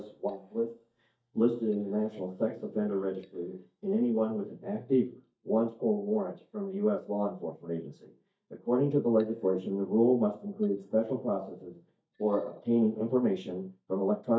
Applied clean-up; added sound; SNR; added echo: neural mask model DeepFilterNet 3.